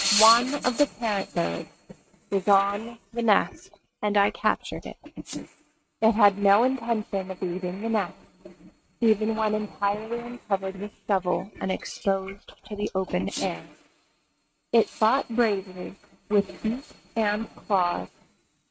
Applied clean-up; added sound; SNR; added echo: neural mask model RNNoise.